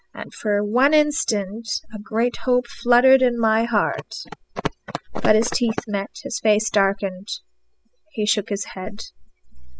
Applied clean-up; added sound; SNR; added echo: classical method spectral subtraction.